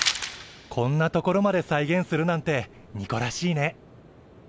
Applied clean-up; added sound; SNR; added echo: none; none; none; none.